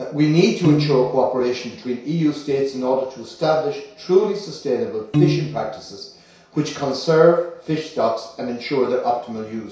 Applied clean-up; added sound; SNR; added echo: none; Piano; 1 dB; reverberation time 0.6 s.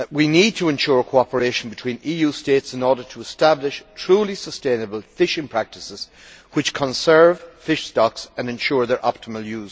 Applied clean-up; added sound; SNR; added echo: none; none; none; none.